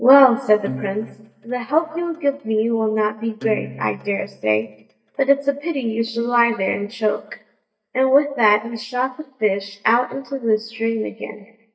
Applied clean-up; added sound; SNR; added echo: neural mask model DeepFilterNet 3.